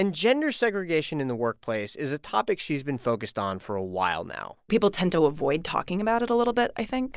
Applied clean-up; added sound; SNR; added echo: none; none; none; none.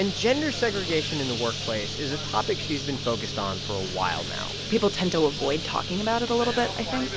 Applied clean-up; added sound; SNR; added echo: none; Bird + Microwave oven; 5 dB; none.